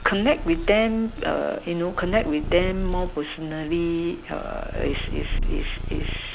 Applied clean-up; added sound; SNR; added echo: none; Purr; 5 dB; none.